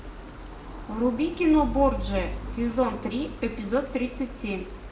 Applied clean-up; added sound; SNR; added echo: none; Stream; 10 dB; reverberation time 0.6 s.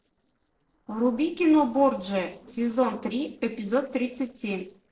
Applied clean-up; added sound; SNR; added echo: neural separator model SepFormer DNS4.